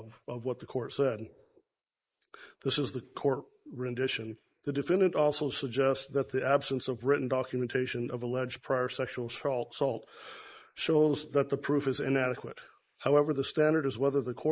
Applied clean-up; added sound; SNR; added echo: neural mask model Resemble Enhance denoiser.